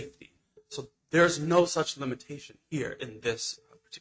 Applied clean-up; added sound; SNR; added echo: neural mask model RNNoise.